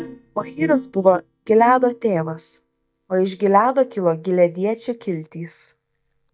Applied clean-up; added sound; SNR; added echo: neural mask model DeepFilterNet 3.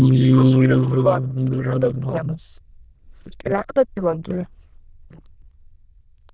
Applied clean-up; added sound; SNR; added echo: neural diffusion model UNIVERSE++.